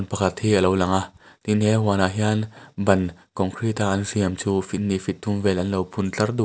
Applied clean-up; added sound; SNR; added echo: none; none; none; none.